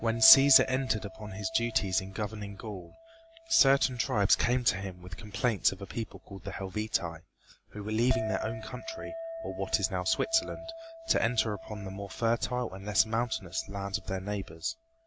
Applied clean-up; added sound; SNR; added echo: none; Chink, clink; 14 dB; none.